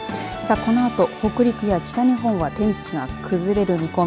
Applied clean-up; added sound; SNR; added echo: none; none; none; none.